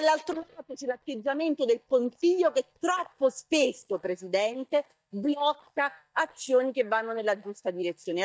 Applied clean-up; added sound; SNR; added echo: neural mask model DeepFilterNet 3.